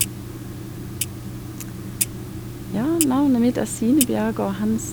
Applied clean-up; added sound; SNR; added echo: none; Clock; 6 dB; none.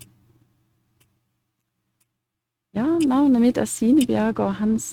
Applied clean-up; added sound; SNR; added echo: neural mask model RNNoise.